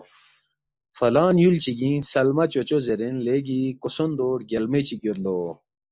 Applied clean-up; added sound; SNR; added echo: neural mask model Resemble Enhance denoiser.